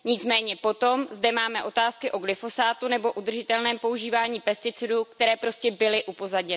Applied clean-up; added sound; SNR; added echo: none; none; none; none.